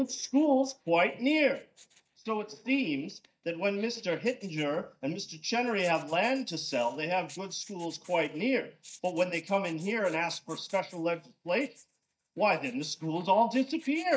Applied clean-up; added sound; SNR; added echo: neural mask model DeepFilterNet 3.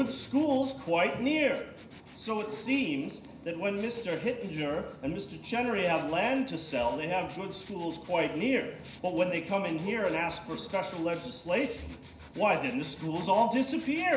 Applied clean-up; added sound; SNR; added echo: none; Writing; 20 dB; reverberation time 0.5 s.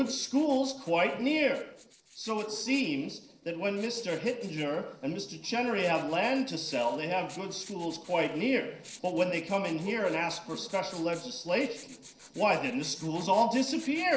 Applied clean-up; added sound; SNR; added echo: neural separator model SepFormer DNS4.